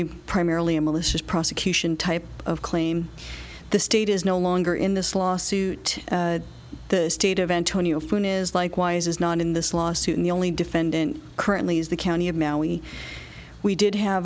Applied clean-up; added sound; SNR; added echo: none; none; none; none.